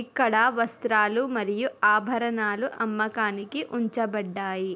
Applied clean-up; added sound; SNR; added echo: none; none; none; none.